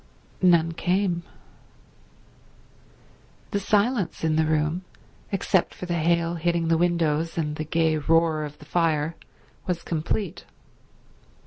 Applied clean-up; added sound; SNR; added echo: none; none; none; none.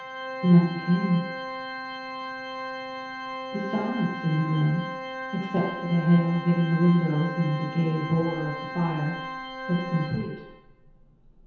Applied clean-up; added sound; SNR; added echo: none; Organ; 9 dB; reverberation time 0.9 s.